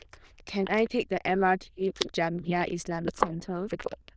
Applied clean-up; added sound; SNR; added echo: neural diffusion model UNIVERSE++.